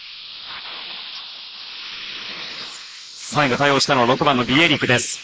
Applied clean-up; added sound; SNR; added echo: neural mask model Resemble Enhance denoiser.